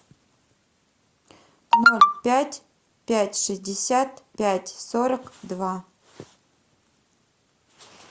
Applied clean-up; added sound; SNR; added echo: none; none; none; none.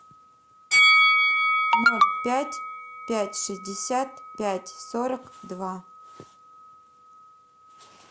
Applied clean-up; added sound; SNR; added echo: none; Bell; -3 dB; none.